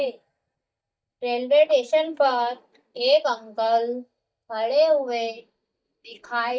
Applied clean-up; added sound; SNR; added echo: neural mask model DeepFilterNet 3.